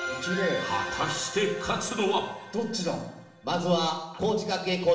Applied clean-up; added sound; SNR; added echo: none; none; none; reverberation time 0.9 s.